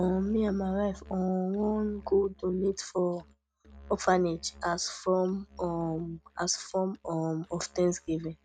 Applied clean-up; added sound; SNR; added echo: neural mask model RNNoise.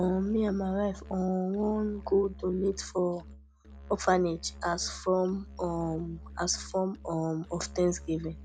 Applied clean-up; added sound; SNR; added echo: none; Musical instrument; 16 dB; none.